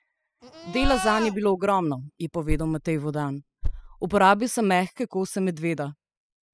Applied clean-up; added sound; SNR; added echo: classical method spectral subtraction.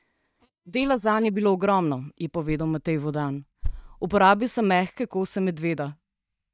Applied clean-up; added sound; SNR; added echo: neural mask model DeepFilterNet 3.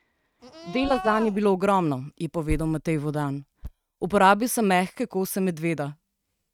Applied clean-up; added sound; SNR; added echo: neural mask model RNNoise.